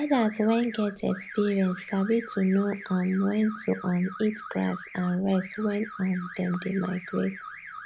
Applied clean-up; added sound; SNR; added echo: none; Alarm / Car; 14 dB; none.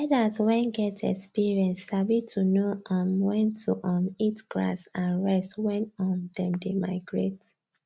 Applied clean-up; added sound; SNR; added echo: none; none; none; none.